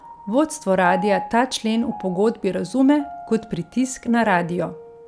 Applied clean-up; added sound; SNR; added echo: none; Piano; 14 dB; none.